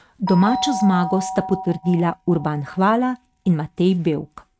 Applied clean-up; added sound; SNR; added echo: neural mask model RNNoise.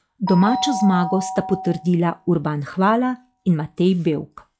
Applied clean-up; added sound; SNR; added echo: classical method log-MMSE.